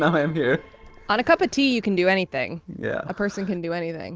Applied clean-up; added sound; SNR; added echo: none; none; none; none.